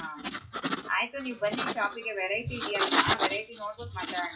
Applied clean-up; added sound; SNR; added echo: classical method WPE with log-MMSE.